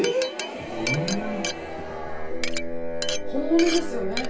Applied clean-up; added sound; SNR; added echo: none; Glass; 10 dB; reverberation time 0.3 s.